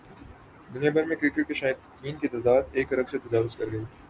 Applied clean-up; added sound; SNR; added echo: none; none; none; none.